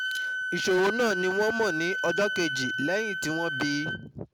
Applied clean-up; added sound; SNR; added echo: none; Wind instrument, woodwind instrument; 3 dB; none.